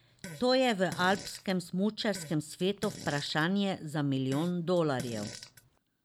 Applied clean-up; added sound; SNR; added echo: none; Fart; 15 dB; none.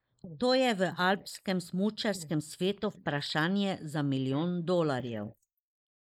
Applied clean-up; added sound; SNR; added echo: neural mask model Resemble Enhance denoiser.